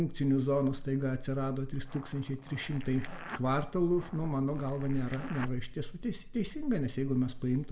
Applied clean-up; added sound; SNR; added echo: none; Zipper (clothing); 16 dB; reverberation time 1.4 s.